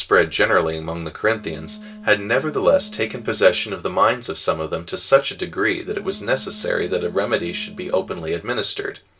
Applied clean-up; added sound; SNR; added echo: none; Wind instrument, woodwind instrument; 18 dB; reverberation time 0.2 s.